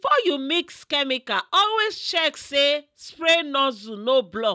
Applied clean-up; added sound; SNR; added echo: none; none; none; none.